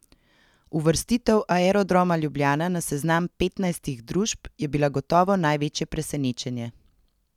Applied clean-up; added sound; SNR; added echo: none; none; none; none.